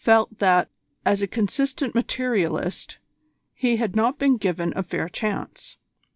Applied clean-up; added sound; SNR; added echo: none; none; none; none.